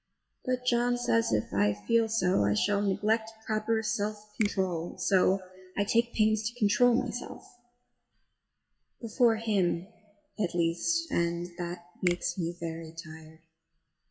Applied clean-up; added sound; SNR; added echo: classical method WPE with log-MMSE.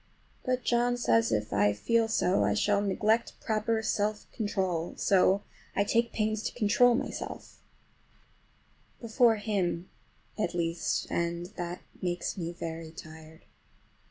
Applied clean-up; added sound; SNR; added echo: none; none; none; none.